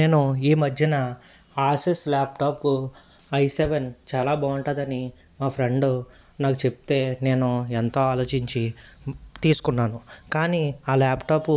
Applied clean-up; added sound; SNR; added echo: none; none; none; none.